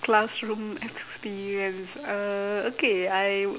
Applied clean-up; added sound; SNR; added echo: none; none; none; none.